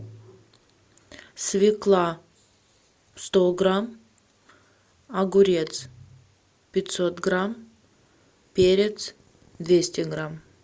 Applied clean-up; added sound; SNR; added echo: none; none; none; none.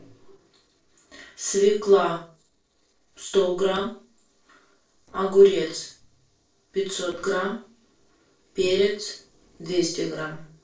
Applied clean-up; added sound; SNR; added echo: neural separator model SepFormer DNS4.